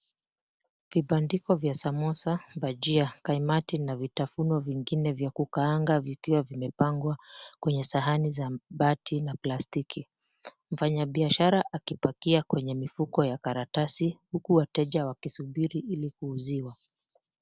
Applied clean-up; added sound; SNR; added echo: none; none; none; none.